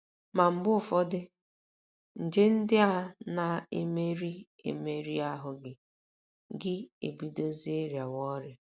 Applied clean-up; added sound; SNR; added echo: none; none; none; none.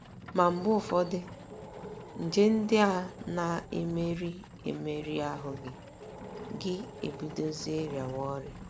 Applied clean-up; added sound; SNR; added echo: none; Animal + Livestock, farm animals, working animals; 13 dB; none.